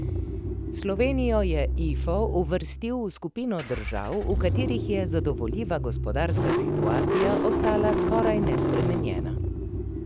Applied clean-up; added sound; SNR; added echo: none; Engine starting / Car; -2 dB; none.